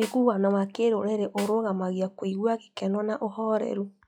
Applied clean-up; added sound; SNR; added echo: classical method log-MMSE.